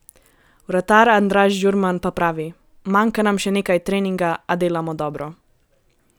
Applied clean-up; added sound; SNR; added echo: none; none; none; none.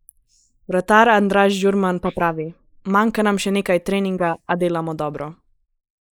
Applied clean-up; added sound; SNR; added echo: neural mask model Resemble Enhance denoiser.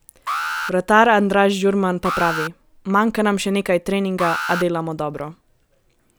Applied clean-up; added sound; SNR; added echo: none; Alarm; 10 dB; none.